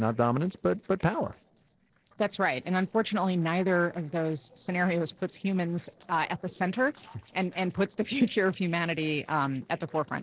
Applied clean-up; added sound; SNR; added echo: neural separator model SepFormer DNS4.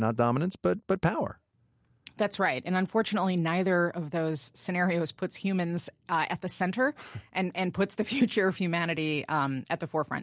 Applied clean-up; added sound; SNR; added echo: none; none; none; none.